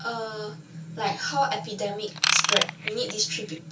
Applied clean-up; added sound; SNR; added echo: none; Ratchet, pawl / Tools; -3 dB; reverberation time 0.2 s.